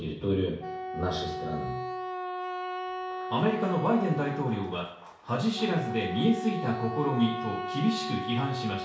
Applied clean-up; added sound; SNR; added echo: none; Wind instrument, woodwind instrument; 6 dB; reverberation time 0.6 s.